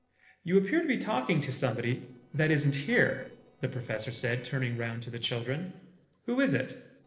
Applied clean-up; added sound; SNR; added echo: neural separator model SepFormer DNS4.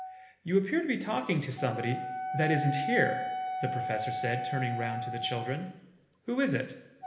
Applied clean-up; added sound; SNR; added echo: none; Wind instrument, woodwind instrument; 5 dB; reverberation time 1.1 s.